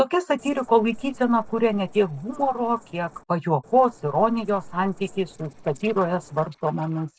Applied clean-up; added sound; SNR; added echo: neural separator model SepFormer DNS4.